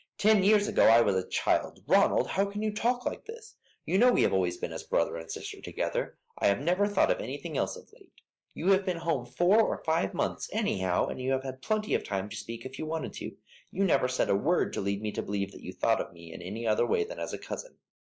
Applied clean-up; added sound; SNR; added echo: neural mask model Resemble Enhance denoiser.